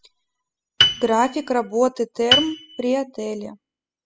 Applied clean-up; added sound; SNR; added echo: classical method spectral subtraction.